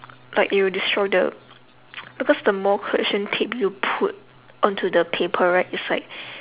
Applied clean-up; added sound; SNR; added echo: none; none; none; none.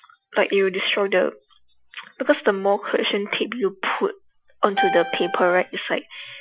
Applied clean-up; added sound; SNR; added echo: classical method Wiener filter.